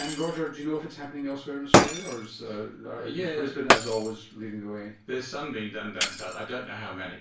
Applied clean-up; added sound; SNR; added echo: none; Shatter; -4 dB; reverberation time 0.3 s.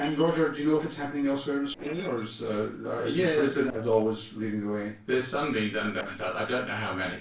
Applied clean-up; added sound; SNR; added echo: neural separator model SepFormer DNS4.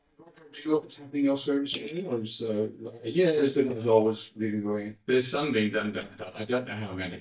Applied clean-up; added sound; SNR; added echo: neural mask model DeepFilterNet 3.